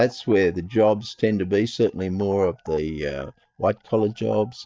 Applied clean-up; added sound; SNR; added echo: neural mask model DeepFilterNet 3.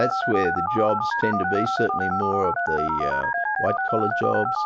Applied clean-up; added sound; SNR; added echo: none; Telephone; -2 dB; none.